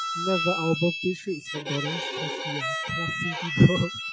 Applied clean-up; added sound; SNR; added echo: classical method Wiener filter.